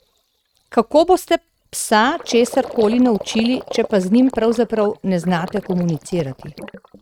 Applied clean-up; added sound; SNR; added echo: neural mask model RNNoise.